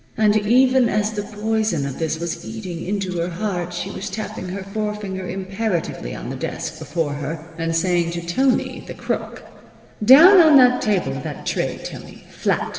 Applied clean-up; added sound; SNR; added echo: none; none; none; reverberation time 2.1 s.